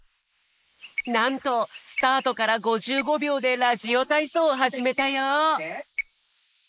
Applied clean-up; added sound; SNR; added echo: neural mask model Resemble Enhance denoiser.